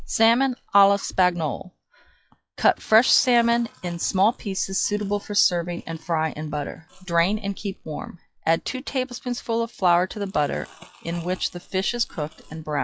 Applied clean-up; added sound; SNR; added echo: classical method log-MMSE.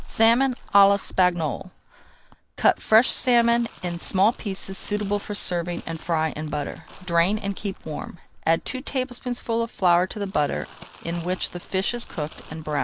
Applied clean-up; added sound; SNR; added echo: none; Crumpling, crinkling; 18 dB; none.